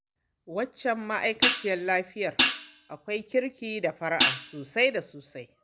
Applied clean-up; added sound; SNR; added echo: none; Hi-hat; -2 dB; none.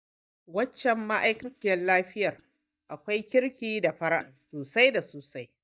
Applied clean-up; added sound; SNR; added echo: neural mask model DeepFilterNet 3.